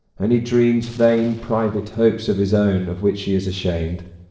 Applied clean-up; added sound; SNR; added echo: neural separator model SepFormer DNS4.